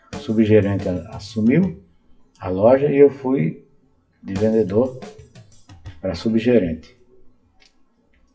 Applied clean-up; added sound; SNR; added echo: classical method WPE with log-MMSE.